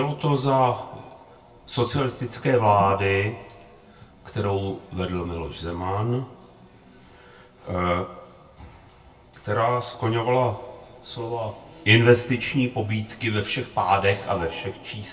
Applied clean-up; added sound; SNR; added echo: none; Gurgling / Liquid; 13 dB; reverberation time 0.2 s.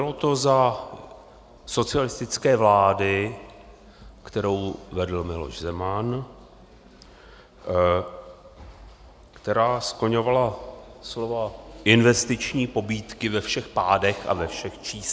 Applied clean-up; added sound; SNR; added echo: none; none; none; none.